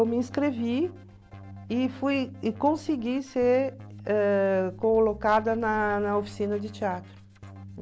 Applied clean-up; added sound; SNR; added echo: none; Keyboard (musical); 17 dB; none.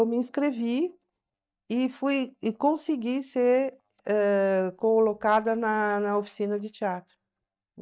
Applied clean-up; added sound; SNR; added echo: neural mask model DeepFilterNet 3.